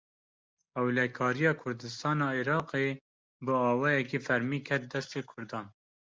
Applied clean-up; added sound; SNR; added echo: neural mask model DeepFilterNet 3.